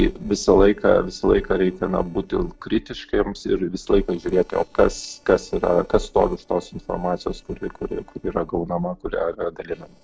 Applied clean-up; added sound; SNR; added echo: neural separator model SepFormer DNS4.